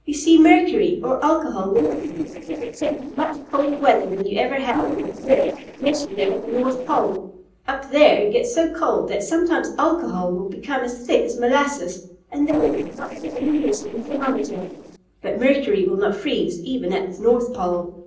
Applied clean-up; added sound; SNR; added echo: neural separator model SepFormer DNS4.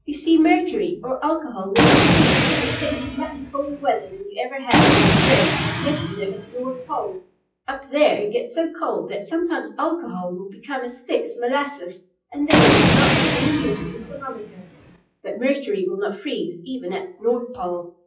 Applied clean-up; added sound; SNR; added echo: classical method WPE with log-MMSE.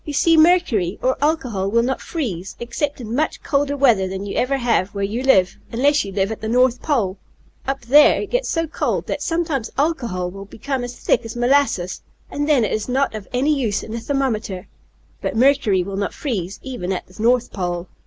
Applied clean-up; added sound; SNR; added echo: none; none; none; none.